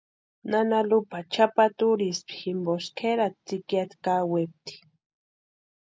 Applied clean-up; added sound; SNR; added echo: none; none; none; none.